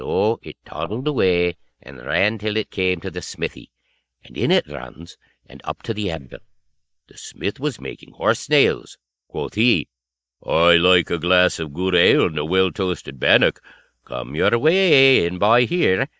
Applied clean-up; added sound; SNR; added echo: neural mask model DeepFilterNet 3.